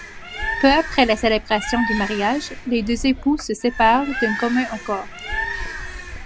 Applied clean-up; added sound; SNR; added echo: none; Bird; 8 dB; none.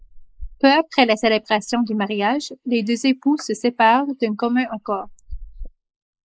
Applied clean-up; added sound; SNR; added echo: neural mask model Resemble Enhance denoiser.